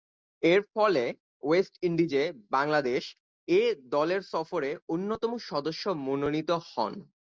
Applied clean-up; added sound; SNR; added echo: none; none; none; none.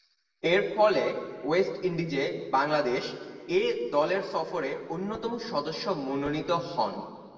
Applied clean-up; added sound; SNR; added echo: none; none; none; reverberation time 1.5 s.